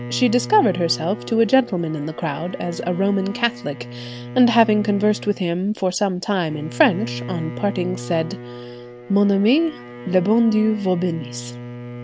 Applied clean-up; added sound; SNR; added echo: none; Bowed string instrument; 13 dB; none.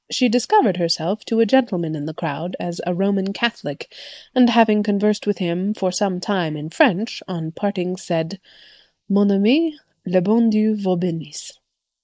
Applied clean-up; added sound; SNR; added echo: neural mask model Resemble Enhance denoiser.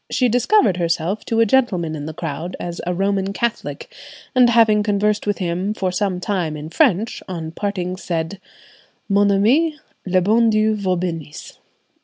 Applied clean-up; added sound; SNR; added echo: none; none; none; none.